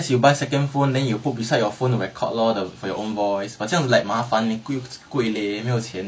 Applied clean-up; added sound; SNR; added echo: none; none; none; none.